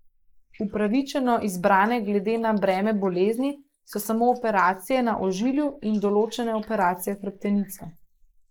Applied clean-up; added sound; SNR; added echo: neural mask model Resemble Enhance denoiser.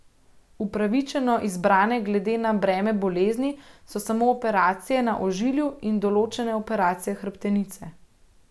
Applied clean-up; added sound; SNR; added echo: none; none; none; none.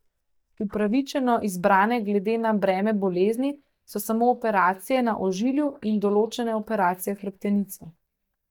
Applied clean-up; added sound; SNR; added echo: neural mask model DeepFilterNet 3.